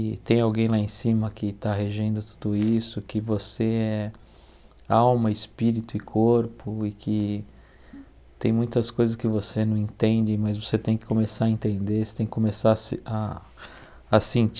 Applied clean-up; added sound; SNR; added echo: none; none; none; none.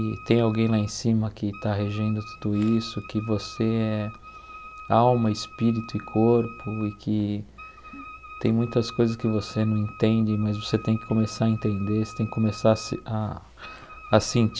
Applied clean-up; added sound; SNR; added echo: none; Wind instrument, woodwind instrument; 19 dB; none.